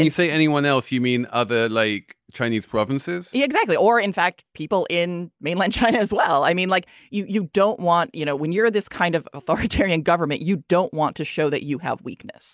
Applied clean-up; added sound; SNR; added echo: none; none; none; none.